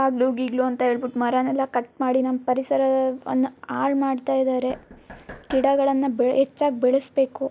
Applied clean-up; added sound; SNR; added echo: none; Knock; 20 dB; none.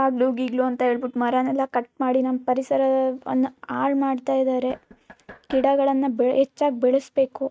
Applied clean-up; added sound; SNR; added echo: neural mask model RNNoise.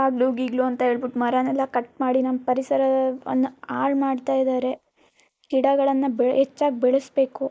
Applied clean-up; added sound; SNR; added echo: neural mask model Resemble Enhance denoiser.